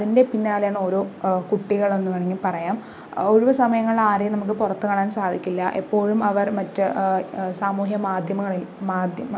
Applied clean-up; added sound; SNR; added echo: none; none; none; none.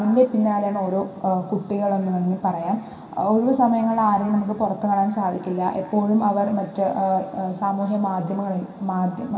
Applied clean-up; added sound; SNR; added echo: none; none; none; reverberation time 2.0 s.